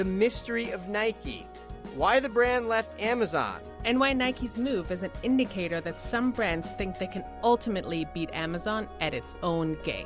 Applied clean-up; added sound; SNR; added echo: none; none; none; none.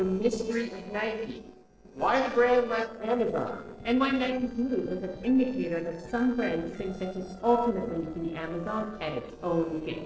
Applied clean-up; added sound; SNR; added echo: neural separator model SepFormer DNS4.